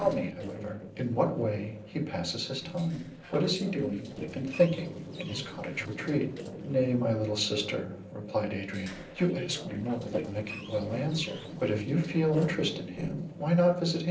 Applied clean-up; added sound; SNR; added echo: neural separator model SepFormer DNS4.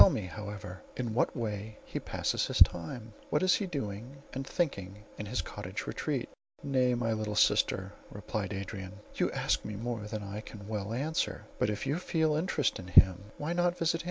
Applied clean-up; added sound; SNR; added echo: none; none; none; none.